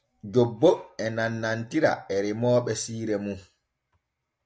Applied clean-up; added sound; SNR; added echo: none; none; none; none.